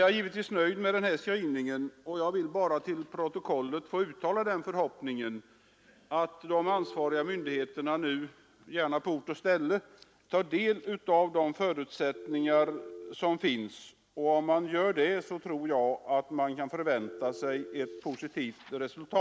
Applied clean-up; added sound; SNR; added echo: none; Telephone; 13 dB; none.